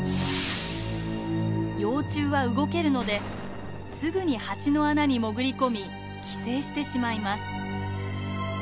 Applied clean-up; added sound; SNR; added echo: none; Gunshot, gunfire; 14 dB; none.